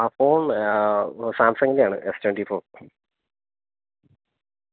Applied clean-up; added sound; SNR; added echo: none; none; none; none.